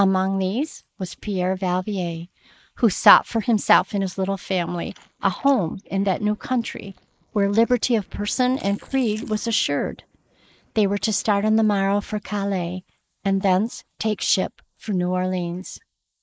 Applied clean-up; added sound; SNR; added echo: neural mask model Resemble Enhance denoiser.